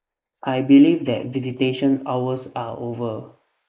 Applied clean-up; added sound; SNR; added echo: neural mask model Resemble Enhance denoiser.